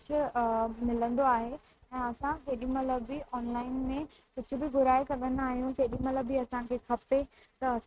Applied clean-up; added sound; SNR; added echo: neural mask model RNNoise.